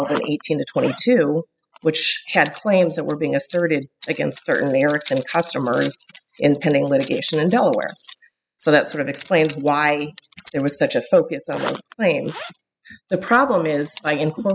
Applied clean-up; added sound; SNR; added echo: classical method spectral subtraction.